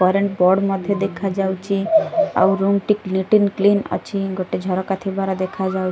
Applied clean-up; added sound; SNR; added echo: none; none; none; none.